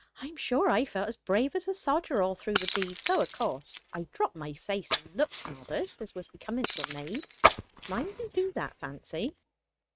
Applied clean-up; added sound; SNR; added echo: neural mask model RNNoise.